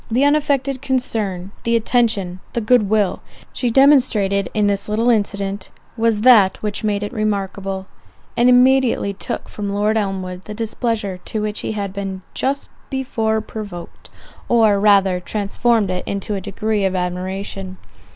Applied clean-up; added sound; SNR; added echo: none; none; none; none.